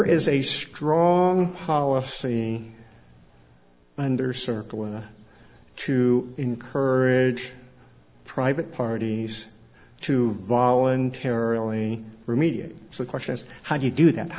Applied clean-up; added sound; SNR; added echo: none; none; none; none.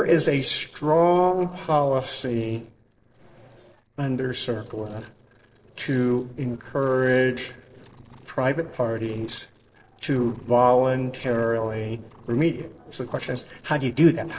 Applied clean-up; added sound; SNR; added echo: neural separator model SepFormer DNS4.